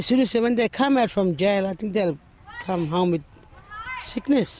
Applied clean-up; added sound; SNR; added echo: none; none; none; none.